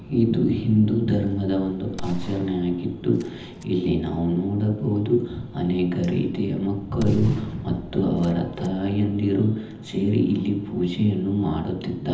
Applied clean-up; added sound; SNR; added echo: none; Gunshot, gunfire; 15 dB; reverberation time 0.8 s.